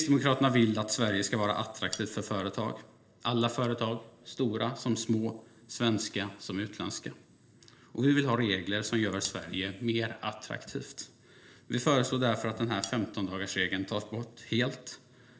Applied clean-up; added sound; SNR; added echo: neural separator model SepFormer DNS4.